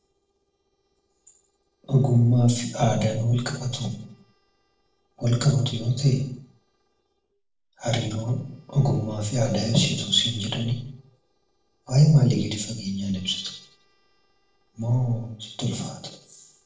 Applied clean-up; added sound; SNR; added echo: neural separator model SepFormer DNS4.